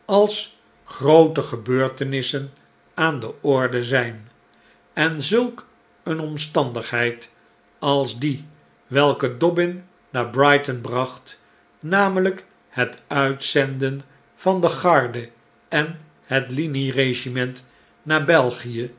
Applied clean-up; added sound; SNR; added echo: none; none; none; none.